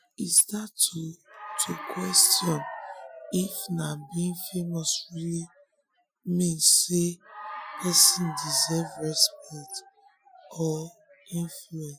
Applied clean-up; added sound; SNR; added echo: classical method Wiener filter.